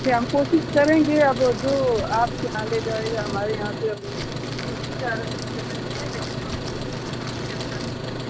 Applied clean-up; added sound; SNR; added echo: none; Truck; 5 dB; none.